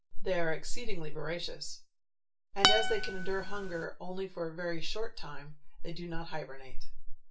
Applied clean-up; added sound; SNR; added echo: none; Acoustic guitar; 2 dB; reverberation time 0.2 s.